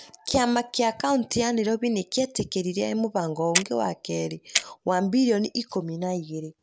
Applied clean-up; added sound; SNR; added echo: none; Clock; 6 dB; none.